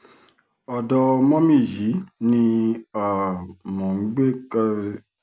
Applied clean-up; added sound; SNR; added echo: none; none; none; none.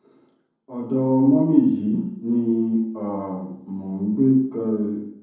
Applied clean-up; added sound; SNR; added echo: none; none; none; reverberation time 0.9 s.